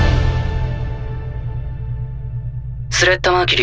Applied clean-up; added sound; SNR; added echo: none; none; none; none.